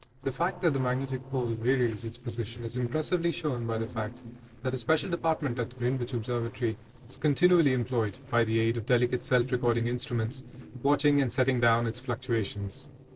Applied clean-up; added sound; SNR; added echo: neural separator model SepFormer DNS4.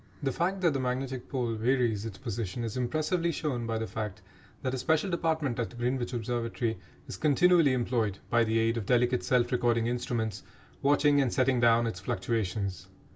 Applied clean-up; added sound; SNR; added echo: none; none; none; none.